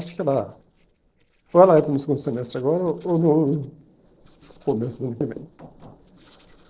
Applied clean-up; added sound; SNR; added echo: neural separator model SepFormer DNS4.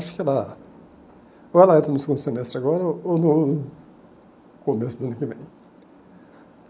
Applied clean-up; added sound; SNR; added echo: none; none; none; none.